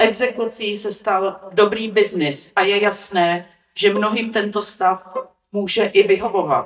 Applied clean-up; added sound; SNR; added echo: neural mask model DeepFilterNet 3.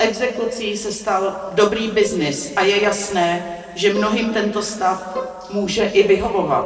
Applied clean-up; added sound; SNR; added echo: neural separator model SepFormer DNS4.